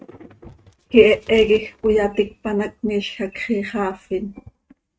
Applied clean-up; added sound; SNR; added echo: neural mask model RNNoise.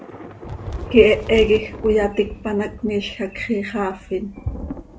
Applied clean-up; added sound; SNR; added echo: none; Thunder / Rain; 12 dB; none.